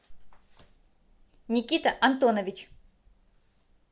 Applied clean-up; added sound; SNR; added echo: none; none; none; none.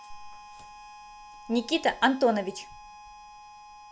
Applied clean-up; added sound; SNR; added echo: none; Harmonica; 17 dB; none.